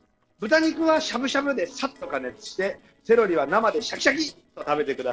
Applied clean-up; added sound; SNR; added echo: neural separator model SepFormer DNS4.